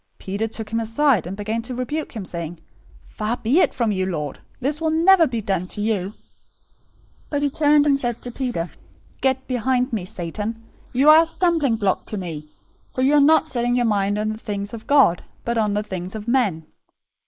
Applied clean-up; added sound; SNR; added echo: neural mask model Resemble Enhance denoiser.